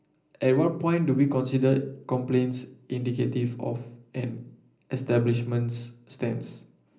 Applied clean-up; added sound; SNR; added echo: none; none; none; reverberation time 0.5 s.